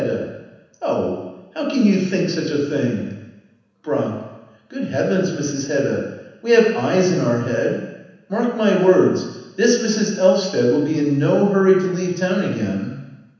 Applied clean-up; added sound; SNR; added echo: none; none; none; reverberation time 1.1 s.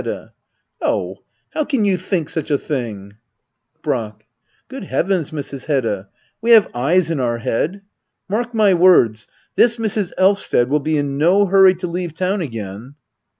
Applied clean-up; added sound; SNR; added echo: none; none; none; none.